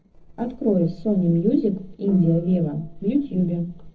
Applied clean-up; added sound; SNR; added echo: neural separator model SepFormer DNS4.